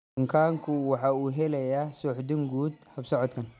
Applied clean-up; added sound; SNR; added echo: none; none; none; none.